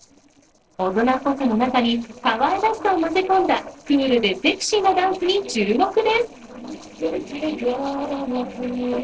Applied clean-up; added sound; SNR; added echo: neural separator model SepFormer DNS4.